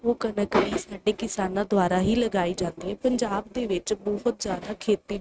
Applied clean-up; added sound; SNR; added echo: neural mask model RNNoise.